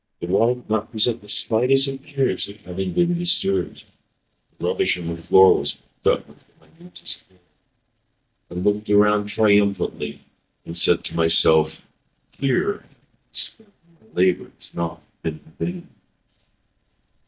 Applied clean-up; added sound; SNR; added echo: neural mask model DeepFilterNet 3.